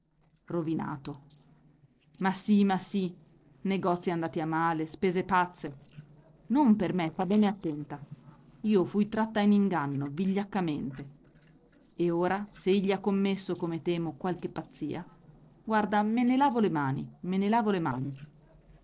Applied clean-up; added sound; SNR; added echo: neural separator model SepFormer DNS4.